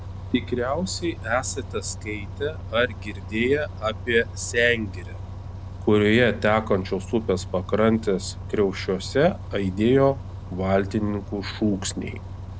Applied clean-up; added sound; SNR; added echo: none; Bus; 10 dB; none.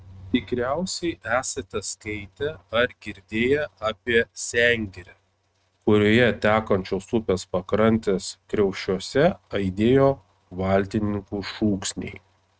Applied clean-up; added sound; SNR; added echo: neural mask model RNNoise.